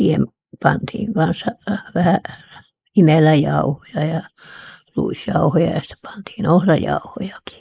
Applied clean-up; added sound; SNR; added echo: neural mask model Resemble Enhance denoiser.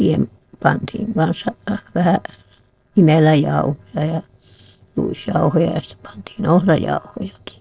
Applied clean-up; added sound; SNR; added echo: neural separator model SepFormer DNS4.